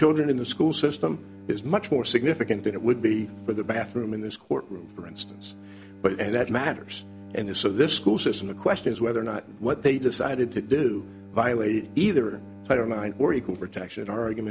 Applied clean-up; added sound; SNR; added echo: none; Bowed string instrument; 18 dB; none.